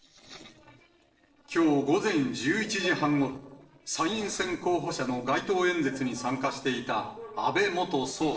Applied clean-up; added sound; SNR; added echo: neural separator model SepFormer DNS4.